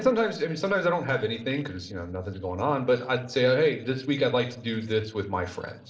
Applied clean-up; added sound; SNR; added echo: neural separator model SepFormer DNS4.